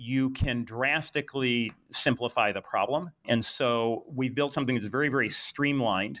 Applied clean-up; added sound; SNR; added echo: none; none; none; none.